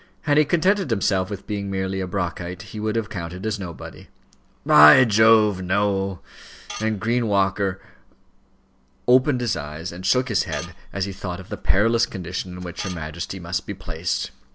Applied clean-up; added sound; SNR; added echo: none; Tools; 16 dB; none.